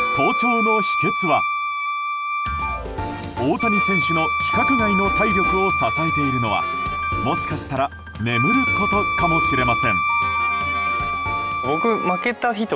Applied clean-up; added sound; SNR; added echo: none; Wind instrument, woodwind instrument; -1 dB; none.